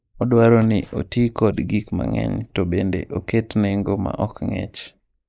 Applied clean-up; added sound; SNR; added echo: neural mask model Resemble Enhance denoiser.